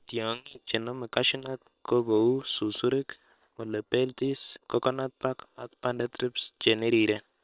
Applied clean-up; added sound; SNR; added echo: neural separator model SepFormer WHAM!.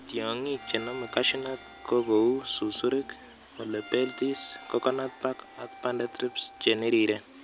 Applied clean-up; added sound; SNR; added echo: none; Wind instrument, woodwind instrument + Bowed string instrument; 19 dB; none.